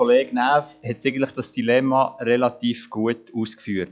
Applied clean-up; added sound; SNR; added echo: classical method log-MMSE.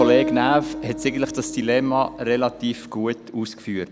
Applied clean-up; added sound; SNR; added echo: none; Acoustic guitar; 8 dB; none.